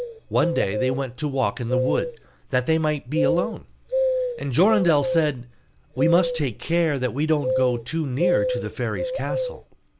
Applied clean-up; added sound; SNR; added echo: none; Bird vocalization, bird call, bird song; 3 dB; none.